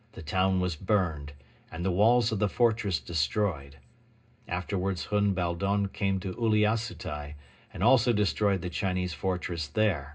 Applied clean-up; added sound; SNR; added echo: none; none; none; reverberation time 0.2 s.